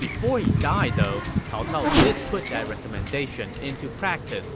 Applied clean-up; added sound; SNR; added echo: none; Wind / Ocean / Boat, Water vehicle + Race car, auto racing / Accelerating, revving, vroom; -3 dB; none.